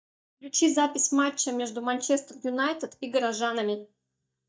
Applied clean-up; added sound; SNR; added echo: neural mask model DeepFilterNet 3.